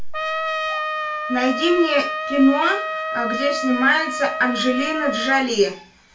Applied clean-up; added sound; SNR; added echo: none; Trumpet; 5 dB; reverberation time 0.2 s.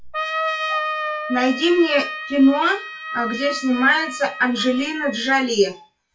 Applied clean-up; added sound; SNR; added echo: classical method WPE with log-MMSE.